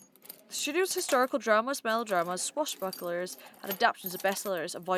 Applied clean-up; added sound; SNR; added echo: none; Keys jangling; 16 dB; none.